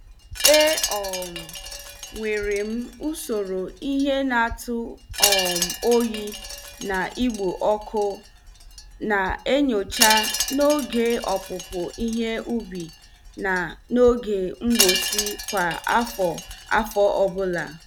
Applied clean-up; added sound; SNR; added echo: none; Wind chime; 5 dB; none.